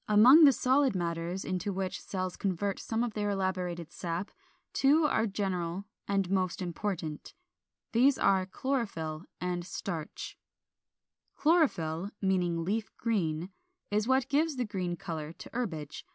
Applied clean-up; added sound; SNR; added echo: none; none; none; none.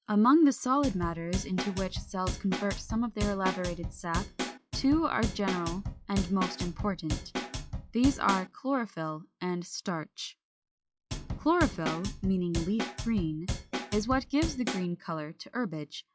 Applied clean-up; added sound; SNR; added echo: classical method log-MMSE.